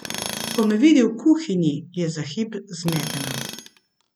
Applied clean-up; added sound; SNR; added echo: none; Tools; 12 dB; none.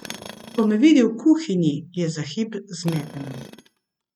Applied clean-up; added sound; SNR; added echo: neural mask model RNNoise.